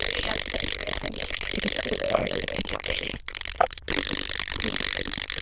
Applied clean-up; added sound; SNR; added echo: neural diffusion model UNIVERSE++.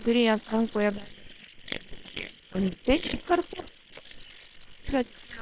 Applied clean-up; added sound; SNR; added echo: neural separator model SepFormer WHAM!.